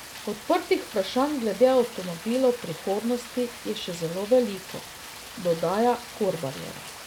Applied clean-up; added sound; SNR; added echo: none; Rain; 14 dB; none.